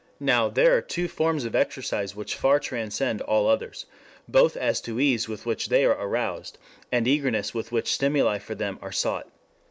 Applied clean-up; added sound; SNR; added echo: none; none; none; none.